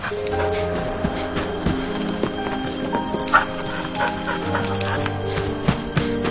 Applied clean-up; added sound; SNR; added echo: none; Crowd; 14 dB; none.